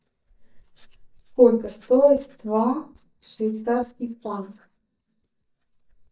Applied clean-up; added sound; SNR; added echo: neural mask model DeepFilterNet 3.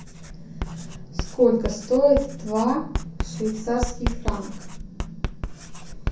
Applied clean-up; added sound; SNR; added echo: none; Writing; 5 dB; reverberation time 0.5 s.